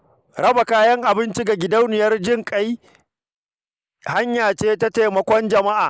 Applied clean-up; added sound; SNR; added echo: neural mask model Resemble Enhance denoiser.